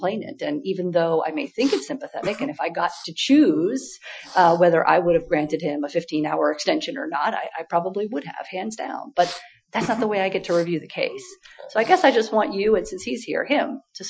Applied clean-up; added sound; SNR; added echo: classical method Wiener filter.